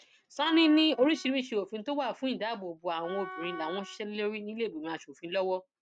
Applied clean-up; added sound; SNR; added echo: neural mask model RNNoise.